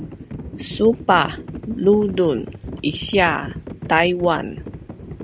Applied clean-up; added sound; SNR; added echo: none; Livestock, farm animals, working animals; 12 dB; none.